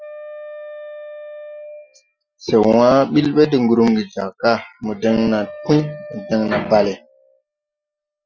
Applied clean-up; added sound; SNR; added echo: classical method Wiener filter.